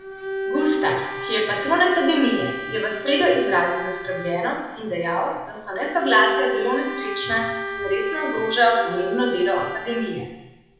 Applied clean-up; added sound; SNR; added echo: none; Bowed string instrument; 7 dB; reverberation time 1.0 s.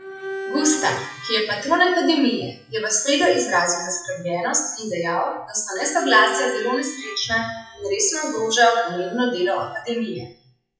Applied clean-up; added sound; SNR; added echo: classical method WPE with log-MMSE.